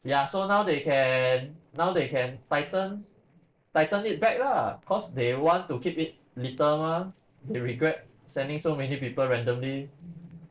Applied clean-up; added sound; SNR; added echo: neural separator model SepFormer DNS4.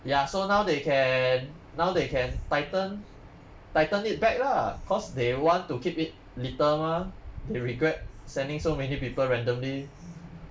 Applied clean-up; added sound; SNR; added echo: none; none; none; none.